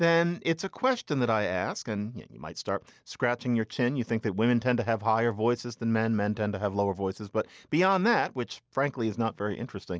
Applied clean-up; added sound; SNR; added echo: none; none; none; none.